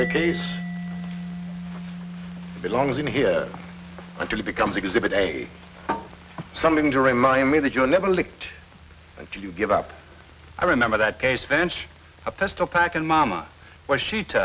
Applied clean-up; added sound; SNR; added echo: none; Mallet percussion; 14 dB; none.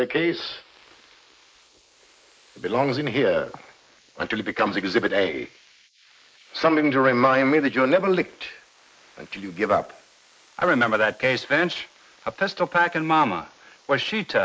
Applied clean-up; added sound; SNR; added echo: neural mask model Resemble Enhance denoiser.